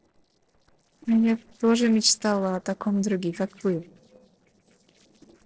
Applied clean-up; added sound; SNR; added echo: neural separator model SepFormer DNS4.